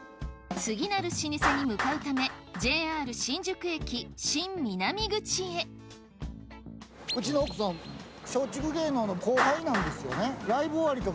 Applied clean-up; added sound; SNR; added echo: none; Clapping; 8 dB; none.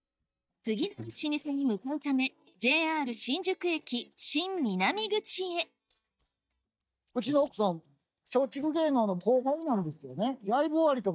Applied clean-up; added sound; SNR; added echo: neural mask model DeepFilterNet 3.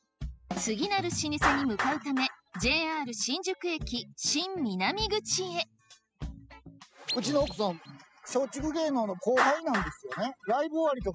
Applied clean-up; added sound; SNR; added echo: classical method spectral subtraction.